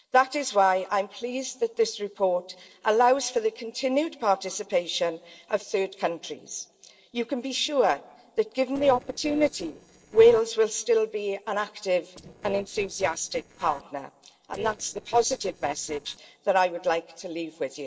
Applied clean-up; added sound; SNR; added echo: neural separator model SepFormer DNS4.